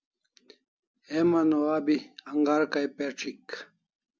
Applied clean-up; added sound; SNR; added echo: none; none; none; none.